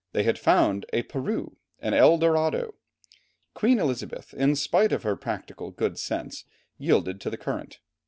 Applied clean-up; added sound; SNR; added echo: none; none; none; none.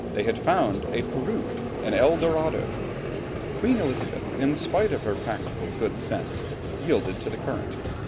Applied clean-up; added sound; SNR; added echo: none; Vehicle; 4 dB; none.